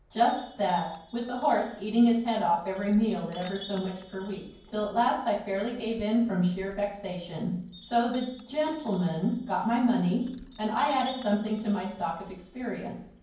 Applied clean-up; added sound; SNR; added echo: none; Chime; 19 dB; reverberation time 0.9 s.